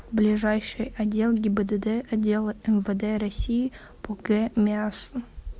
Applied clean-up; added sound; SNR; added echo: none; none; none; none.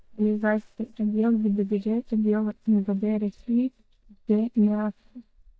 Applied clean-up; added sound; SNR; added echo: neural mask model DeepFilterNet 3.